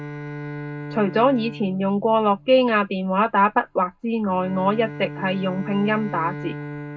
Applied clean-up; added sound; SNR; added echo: none; Bowed string instrument; 13 dB; reverberation time 0.2 s.